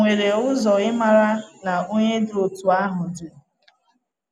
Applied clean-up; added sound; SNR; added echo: none; none; none; none.